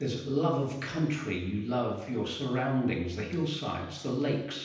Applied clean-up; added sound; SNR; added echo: none; none; none; reverberation time 0.9 s.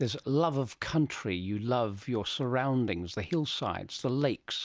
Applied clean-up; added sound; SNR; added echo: none; none; none; none.